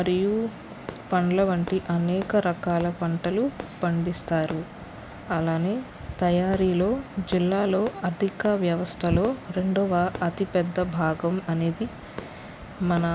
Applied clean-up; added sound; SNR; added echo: none; Fireworks; 20 dB; none.